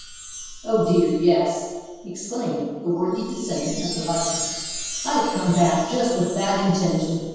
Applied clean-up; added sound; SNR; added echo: none; Chime; 11 dB; reverberation time 1.2 s.